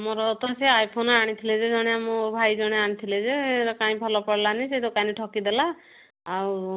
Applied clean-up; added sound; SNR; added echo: none; none; none; none.